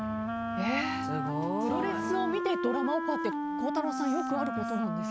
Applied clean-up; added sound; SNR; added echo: none; Wind instrument, woodwind instrument; 0 dB; none.